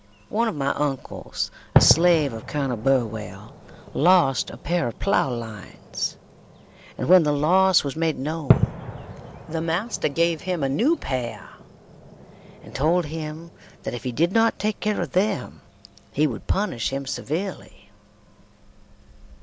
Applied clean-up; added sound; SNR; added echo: none; Fireworks; 8 dB; none.